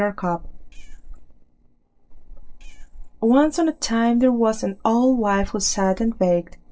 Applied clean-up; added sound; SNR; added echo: neural separator model SepFormer DNS4.